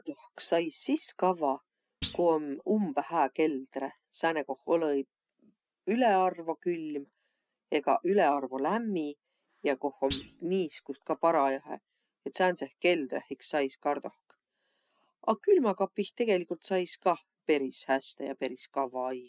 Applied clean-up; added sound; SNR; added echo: none; Thump, thud; 12 dB; none.